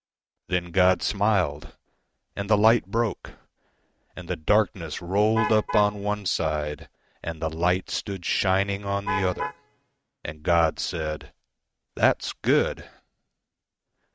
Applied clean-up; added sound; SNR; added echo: neural mask model RNNoise.